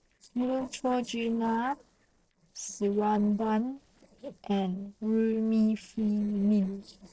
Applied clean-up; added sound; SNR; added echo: neural separator model SepFormer DNS4.